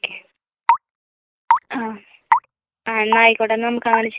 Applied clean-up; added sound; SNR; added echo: neural mask model Resemble Enhance denoiser.